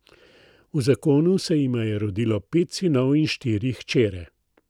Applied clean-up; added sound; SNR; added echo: none; none; none; none.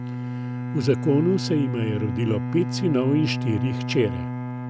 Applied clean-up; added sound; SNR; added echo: none; Bowed string instrument; 4 dB; none.